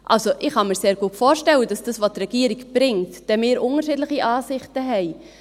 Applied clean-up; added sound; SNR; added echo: none; none; none; none.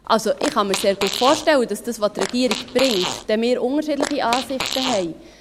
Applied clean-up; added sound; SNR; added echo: none; Fart; 8 dB; none.